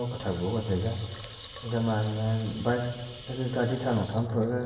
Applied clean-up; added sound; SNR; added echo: none; Water tap, faucet / Liquid; 6 dB; reverberation time 1.2 s.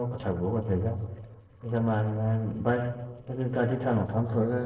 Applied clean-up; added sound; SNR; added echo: neural separator model SepFormer DNS4.